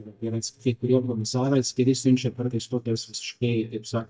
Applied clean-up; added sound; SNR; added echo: neural mask model DeepFilterNet 3.